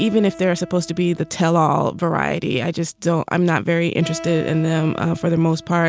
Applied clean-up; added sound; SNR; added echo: none; Acoustic guitar; 19 dB; none.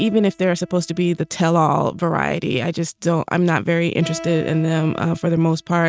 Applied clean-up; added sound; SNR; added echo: neural mask model RNNoise.